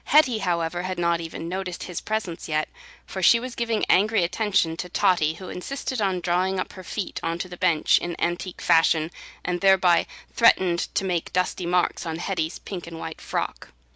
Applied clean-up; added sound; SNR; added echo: none; none; none; none.